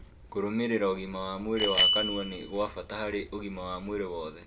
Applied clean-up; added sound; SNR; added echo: none; Bicycle bell; -3 dB; reverberation time 0.5 s.